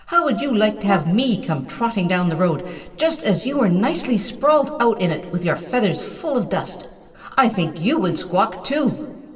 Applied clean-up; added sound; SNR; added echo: none; Brass instrument; 14 dB; reverberation time 1.9 s.